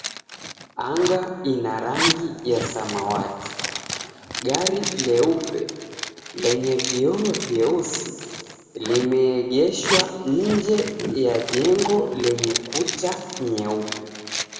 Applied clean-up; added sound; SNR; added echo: none; Zipper (clothing); 7 dB; reverberation time 1.9 s.